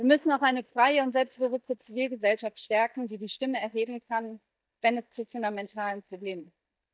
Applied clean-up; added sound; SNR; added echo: neural mask model DeepFilterNet 3.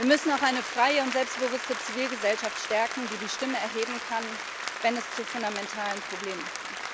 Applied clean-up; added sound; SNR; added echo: none; Applause; 6 dB; none.